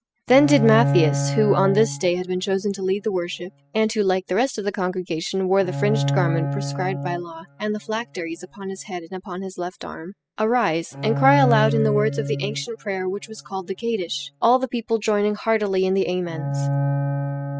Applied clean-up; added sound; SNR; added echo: classical method spectral subtraction.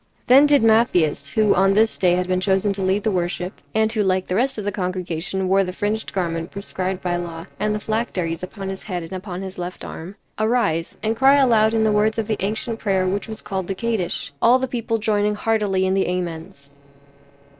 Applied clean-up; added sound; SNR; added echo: neural separator model SepFormer DNS4.